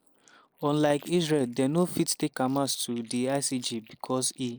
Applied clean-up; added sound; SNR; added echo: neural mask model Resemble Enhance denoiser.